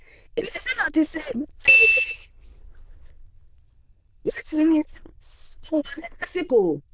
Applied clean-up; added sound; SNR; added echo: neural diffusion model UNIVERSE++.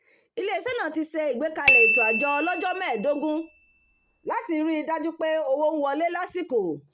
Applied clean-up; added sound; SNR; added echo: none; Bicycle bell; -2 dB; none.